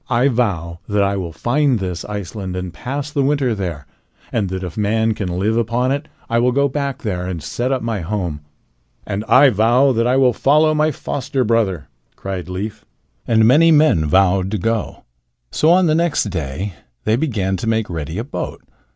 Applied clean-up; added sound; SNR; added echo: none; none; none; none.